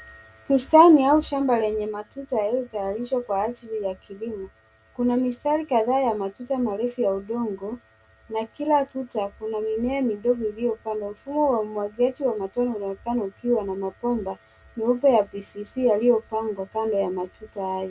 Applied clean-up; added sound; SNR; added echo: none; none; none; none.